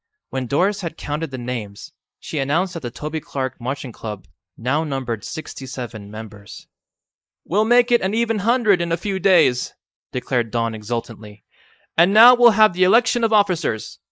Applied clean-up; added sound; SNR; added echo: neural mask model Resemble Enhance denoiser.